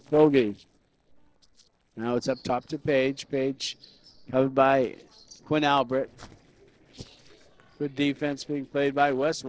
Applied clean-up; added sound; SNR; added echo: neural separator model SepFormer DNS4.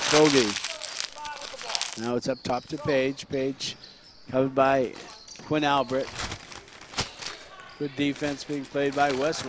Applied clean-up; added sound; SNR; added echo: none; Crumpling, crinkling; 8 dB; none.